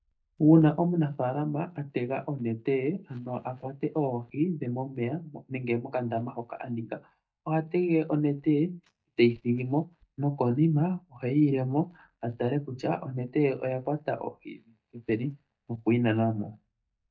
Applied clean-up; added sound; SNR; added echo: neural mask model DeepFilterNet 3.